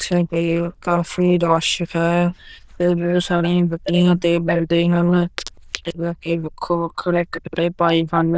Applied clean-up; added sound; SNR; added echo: neural diffusion model UNIVERSE++.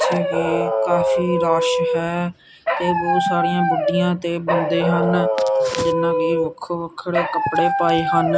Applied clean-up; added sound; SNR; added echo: none; Dog; -2 dB; none.